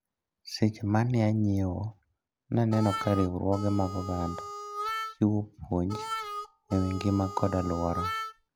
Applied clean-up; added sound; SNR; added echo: none; Harmonica; 8 dB; none.